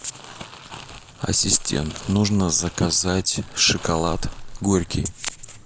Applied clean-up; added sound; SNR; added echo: none; Crumpling, crinkling; 14 dB; none.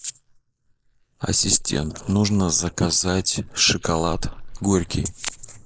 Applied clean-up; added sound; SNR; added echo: neural mask model Resemble Enhance denoiser.